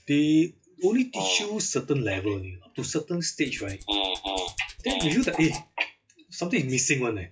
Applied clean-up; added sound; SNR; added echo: classical method log-MMSE.